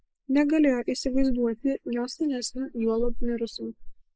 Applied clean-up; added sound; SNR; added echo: neural mask model Resemble Enhance denoiser.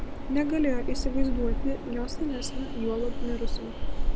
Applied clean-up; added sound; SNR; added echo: none; Train; -4 dB; none.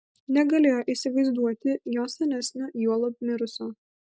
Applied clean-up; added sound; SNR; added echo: none; none; none; none.